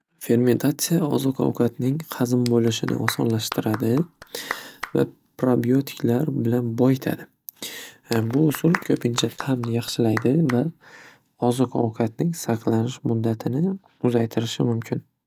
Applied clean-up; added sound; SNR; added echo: none; Clapping; 14 dB; none.